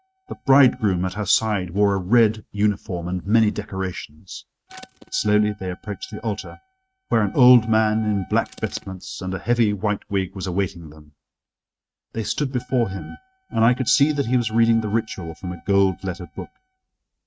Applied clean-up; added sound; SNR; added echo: neural mask model RNNoise.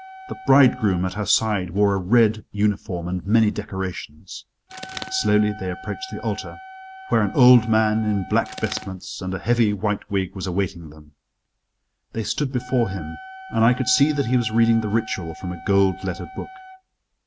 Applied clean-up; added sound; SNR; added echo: none; Wind instrument, woodwind instrument + Bird; 18 dB; none.